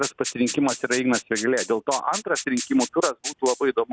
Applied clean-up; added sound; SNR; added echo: none; Rattle (instrument); 9 dB; none.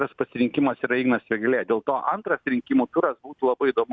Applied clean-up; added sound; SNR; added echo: none; none; none; none.